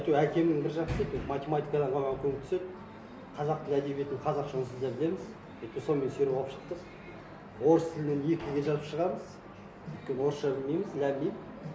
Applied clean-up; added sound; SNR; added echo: none; none; none; none.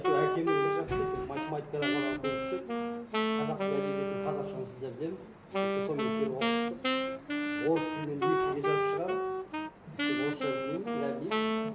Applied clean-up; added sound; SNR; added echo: none; Wind instrument, woodwind instrument; -4 dB; none.